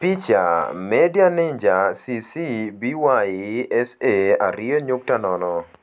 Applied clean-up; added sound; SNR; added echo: none; none; none; none.